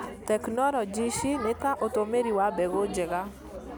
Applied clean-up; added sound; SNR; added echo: none; none; none; none.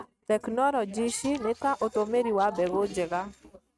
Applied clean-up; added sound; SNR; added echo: neural mask model RNNoise.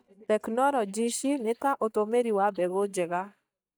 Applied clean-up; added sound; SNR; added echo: neural mask model DeepFilterNet 3.